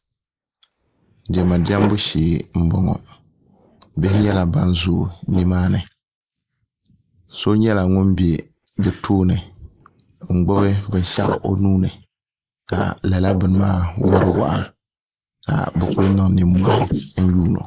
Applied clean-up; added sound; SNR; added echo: neural mask model Resemble Enhance denoiser.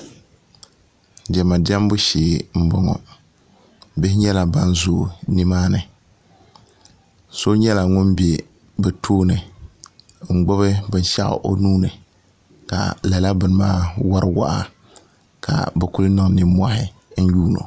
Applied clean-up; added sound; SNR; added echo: none; none; none; none.